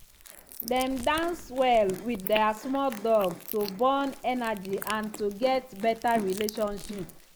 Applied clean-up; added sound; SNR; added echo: neural mask model Resemble Enhance denoiser.